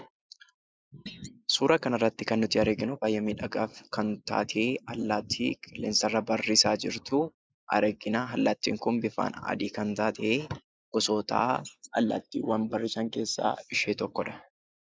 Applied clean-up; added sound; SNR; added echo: neural mask model Resemble Enhance denoiser.